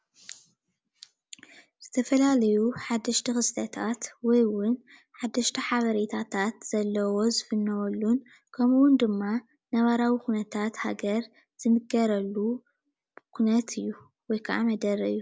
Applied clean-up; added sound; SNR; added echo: none; none; none; none.